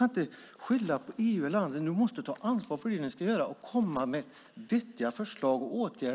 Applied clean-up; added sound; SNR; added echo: none; none; none; none.